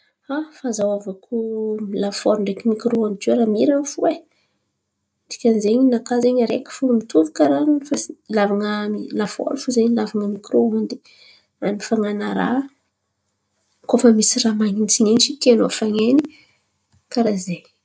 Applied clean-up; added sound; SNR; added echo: none; none; none; none.